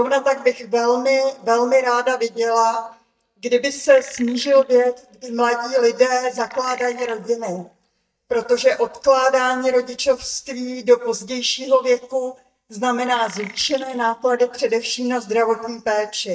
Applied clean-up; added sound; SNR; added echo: neural mask model DeepFilterNet 3.